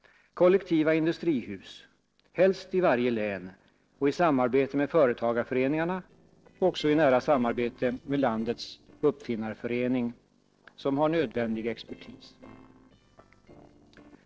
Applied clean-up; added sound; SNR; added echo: neural separator model SepFormer DNS4.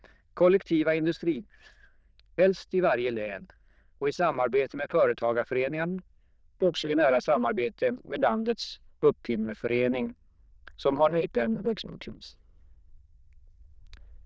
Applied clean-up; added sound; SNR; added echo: neural diffusion model UNIVERSE++.